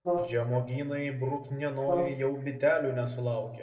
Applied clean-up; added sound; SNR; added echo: neural separator model SepFormer DNS4.